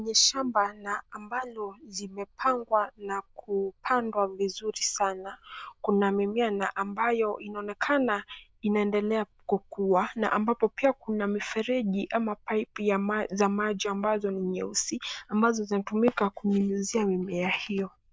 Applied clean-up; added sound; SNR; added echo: neural diffusion model UNIVERSE++.